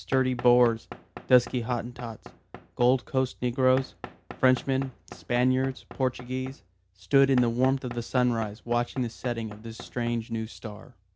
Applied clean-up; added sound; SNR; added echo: none; Knock / Wood; 17 dB; none.